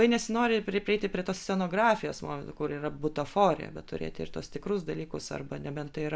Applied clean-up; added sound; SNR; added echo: none; none; none; none.